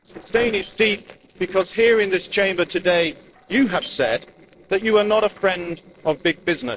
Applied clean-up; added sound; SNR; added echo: neural separator model SepFormer DNS4.